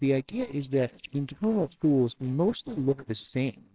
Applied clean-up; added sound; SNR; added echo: neural separator model SepFormer WHAMR!.